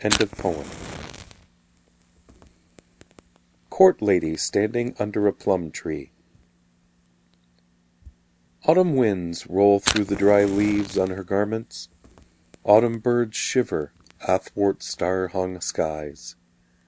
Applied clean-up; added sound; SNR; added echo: none; Fire; 14 dB; none.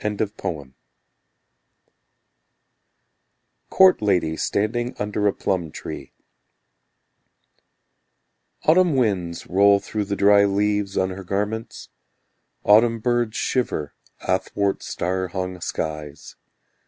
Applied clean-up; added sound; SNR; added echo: none; none; none; none.